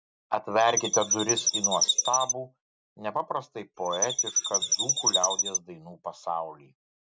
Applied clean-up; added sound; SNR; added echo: none; Chirp, tweet; -4 dB; none.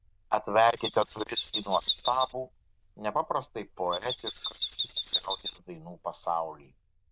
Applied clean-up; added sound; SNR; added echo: neural diffusion model UNIVERSE++.